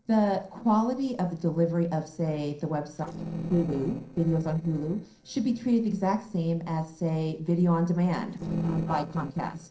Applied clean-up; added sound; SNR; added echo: neural separator model SepFormer DNS4.